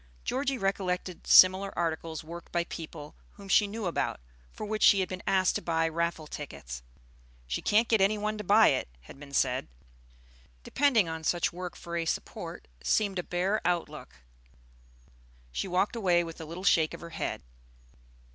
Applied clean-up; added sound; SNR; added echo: none; none; none; none.